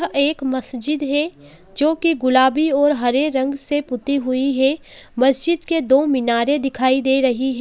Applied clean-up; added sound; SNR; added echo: none; none; none; none.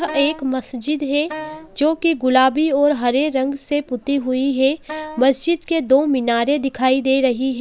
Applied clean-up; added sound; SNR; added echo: none; Wind instrument, woodwind instrument; 15 dB; none.